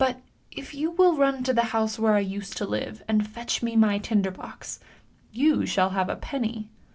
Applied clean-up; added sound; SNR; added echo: none; none; none; none.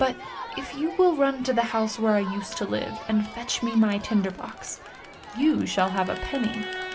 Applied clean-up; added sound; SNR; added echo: none; Crowd; 12 dB; none.